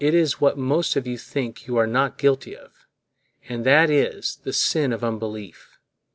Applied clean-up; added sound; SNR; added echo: none; none; none; none.